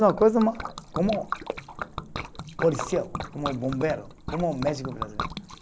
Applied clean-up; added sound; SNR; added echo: none; Liquid; 9 dB; none.